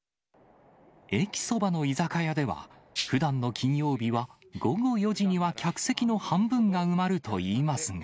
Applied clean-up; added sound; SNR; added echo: none; Rattle (instrument); 6 dB; none.